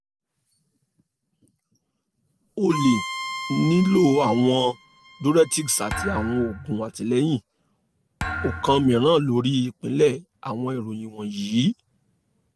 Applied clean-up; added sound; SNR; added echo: none; Thump, thud + Bowed string instrument; 11 dB; none.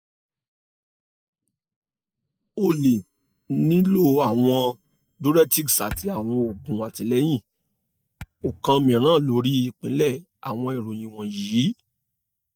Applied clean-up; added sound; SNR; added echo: neural mask model DeepFilterNet 3.